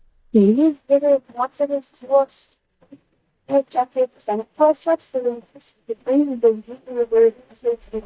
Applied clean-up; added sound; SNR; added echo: neural mask model DeepFilterNet 3.